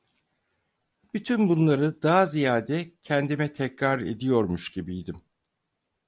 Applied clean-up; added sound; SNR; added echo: none; none; none; none.